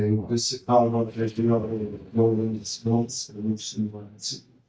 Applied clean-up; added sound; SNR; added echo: neural mask model DeepFilterNet 3.